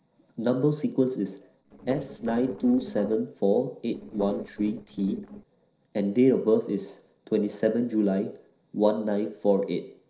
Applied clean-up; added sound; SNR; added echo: neural separator model SepFormer DNS4.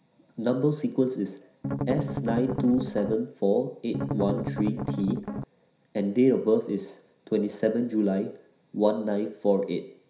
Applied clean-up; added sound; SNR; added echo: none; Strum; 3 dB; reverberation time 0.5 s.